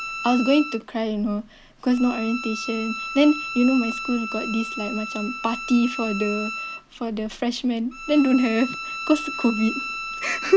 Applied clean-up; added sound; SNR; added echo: none; Bowed string instrument; 9 dB; none.